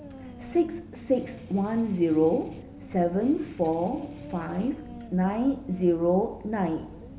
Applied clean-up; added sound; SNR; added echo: none; Strum + Dog; 18 dB; none.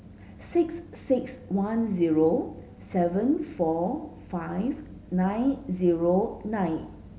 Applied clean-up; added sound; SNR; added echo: none; none; none; none.